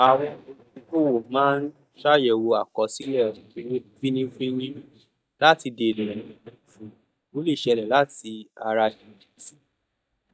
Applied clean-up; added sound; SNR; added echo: neural mask model DeepFilterNet 3.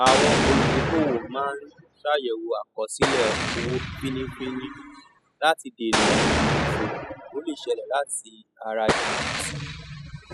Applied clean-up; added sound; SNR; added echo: classical method spectral subtraction.